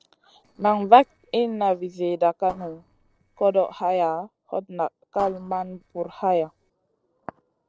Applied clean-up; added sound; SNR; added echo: neural separator model SepFormer DNS4.